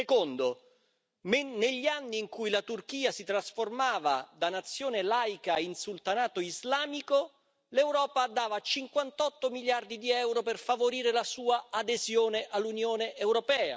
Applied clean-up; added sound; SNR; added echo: none; none; none; none.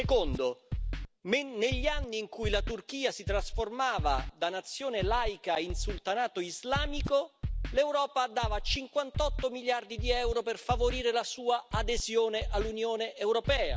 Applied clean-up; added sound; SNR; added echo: none; Scratching (performance technique); 5 dB; none.